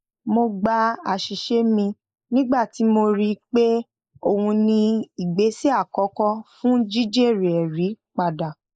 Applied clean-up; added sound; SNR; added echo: neural mask model Resemble Enhance denoiser.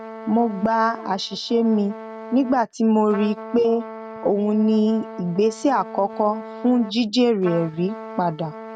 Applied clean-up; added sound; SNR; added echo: neural mask model RNNoise.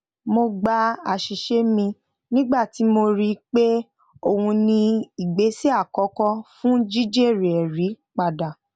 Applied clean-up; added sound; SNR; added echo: none; none; none; none.